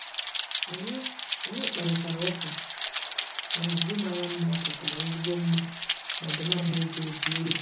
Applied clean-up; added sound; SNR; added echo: none; Rain; -5 dB; reverberation time 0.6 s.